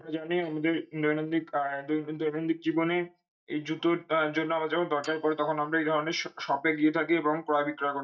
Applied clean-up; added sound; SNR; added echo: neural mask model DeepFilterNet 3.